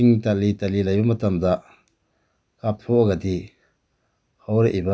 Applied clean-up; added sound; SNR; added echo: none; none; none; none.